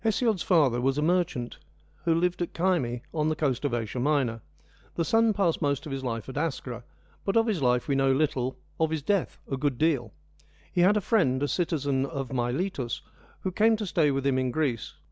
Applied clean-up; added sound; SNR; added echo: none; none; none; none.